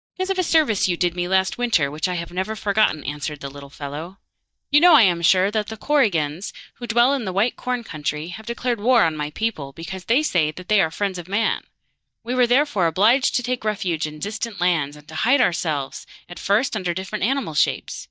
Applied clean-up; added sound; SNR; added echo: neural mask model DeepFilterNet 3.